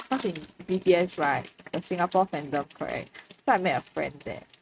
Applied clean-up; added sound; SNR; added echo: neural mask model RNNoise.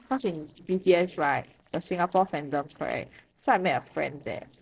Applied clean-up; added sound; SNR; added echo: neural separator model SepFormer DNS4.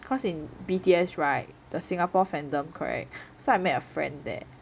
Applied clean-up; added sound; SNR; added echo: none; none; none; none.